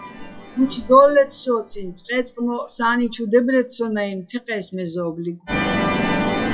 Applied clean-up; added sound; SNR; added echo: classical method WPE with log-MMSE.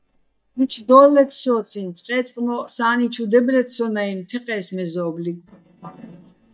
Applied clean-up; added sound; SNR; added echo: neural mask model DeepFilterNet 3.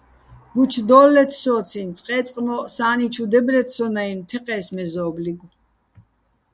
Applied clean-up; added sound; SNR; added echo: none; none; none; none.